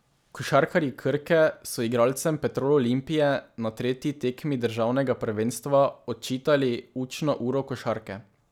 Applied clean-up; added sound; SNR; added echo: none; none; none; none.